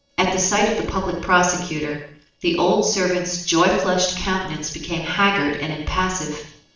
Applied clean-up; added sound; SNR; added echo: neural separator model SepFormer DNS4.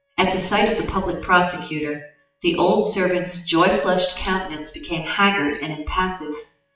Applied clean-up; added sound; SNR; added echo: classical method WPE with log-MMSE.